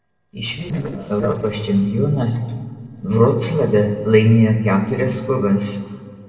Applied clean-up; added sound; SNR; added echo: neural separator model SepFormer DNS4.